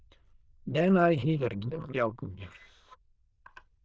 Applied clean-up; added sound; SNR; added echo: neural diffusion model UNIVERSE++.